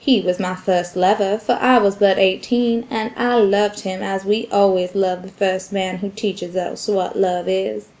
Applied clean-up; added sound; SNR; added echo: none; none; none; none.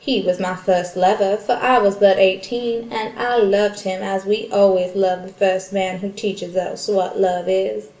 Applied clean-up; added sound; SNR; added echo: none; none; none; reverberation time 0.7 s.